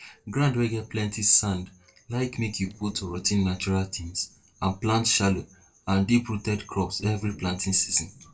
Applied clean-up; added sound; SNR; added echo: neural separator model SepFormer DNS4.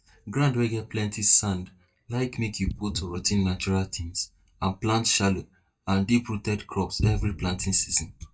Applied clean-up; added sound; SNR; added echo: neural mask model DeepFilterNet 3.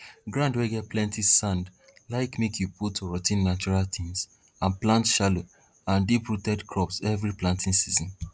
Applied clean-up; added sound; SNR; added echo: none; none; none; none.